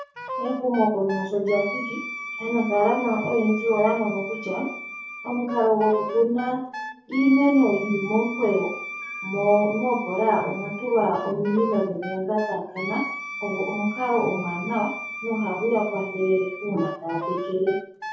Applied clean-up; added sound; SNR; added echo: none; Wind instrument, woodwind instrument; 10 dB; reverberation time 0.6 s.